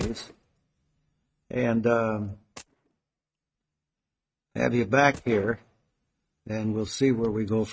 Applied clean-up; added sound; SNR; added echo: neural mask model RNNoise.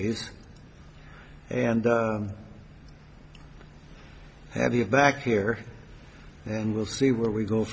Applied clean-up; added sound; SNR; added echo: none; none; none; none.